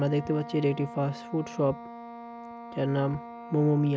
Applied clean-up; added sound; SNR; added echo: none; Wind instrument, woodwind instrument; 13 dB; none.